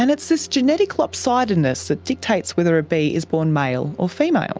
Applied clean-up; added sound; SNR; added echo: none; none; none; none.